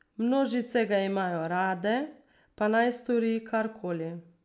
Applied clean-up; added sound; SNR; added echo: none; none; none; none.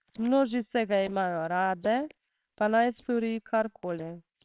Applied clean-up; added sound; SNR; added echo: neural separator model SepFormer WHAMR!.